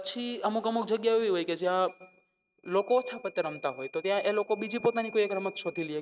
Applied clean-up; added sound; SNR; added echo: neural mask model RNNoise.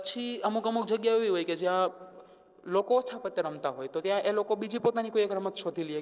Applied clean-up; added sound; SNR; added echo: neural separator model SepFormer DNS4.